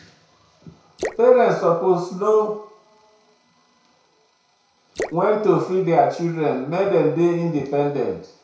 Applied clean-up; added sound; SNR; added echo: none; Drip / Splash, splatter; 15 dB; reverberation time 0.5 s.